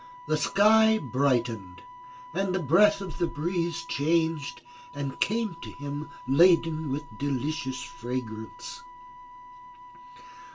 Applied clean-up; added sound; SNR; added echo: none; Wind instrument, woodwind instrument; 17 dB; reverberation time 0.2 s.